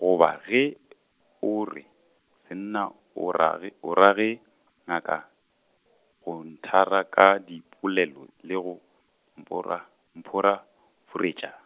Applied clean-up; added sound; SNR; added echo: none; none; none; none.